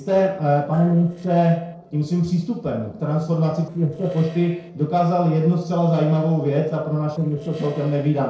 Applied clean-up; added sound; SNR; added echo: neural separator model SepFormer DNS4.